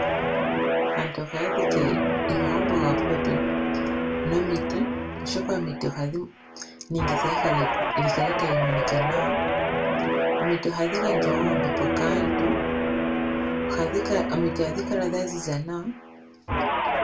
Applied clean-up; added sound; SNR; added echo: none; Guitar; -4 dB; reverberation time 0.2 s.